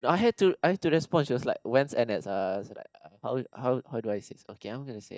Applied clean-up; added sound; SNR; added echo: neural mask model DeepFilterNet 3.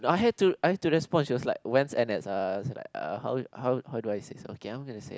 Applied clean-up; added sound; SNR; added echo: none; none; none; none.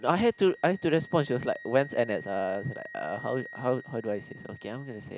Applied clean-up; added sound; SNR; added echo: none; Wind instrument, woodwind instrument; 18 dB; none.